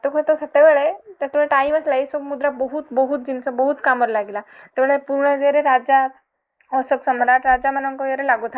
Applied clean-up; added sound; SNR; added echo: neural mask model Resemble Enhance denoiser.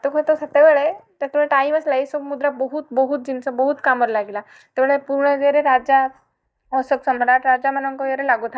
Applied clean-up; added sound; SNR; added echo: neural mask model DeepFilterNet 3.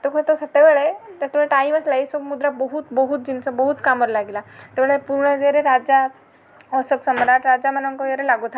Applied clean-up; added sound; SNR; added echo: none; none; none; none.